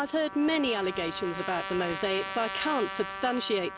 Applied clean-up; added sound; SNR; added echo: none; Trumpet; 8 dB; none.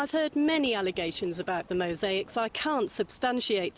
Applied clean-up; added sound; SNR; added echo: none; none; none; none.